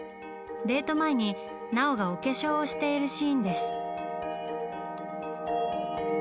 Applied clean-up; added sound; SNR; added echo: none; none; none; none.